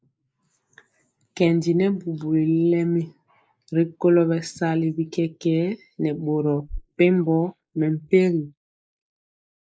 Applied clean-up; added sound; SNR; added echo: neural mask model Resemble Enhance denoiser.